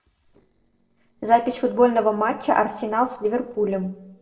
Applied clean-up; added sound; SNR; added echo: neural separator model SepFormer DNS4.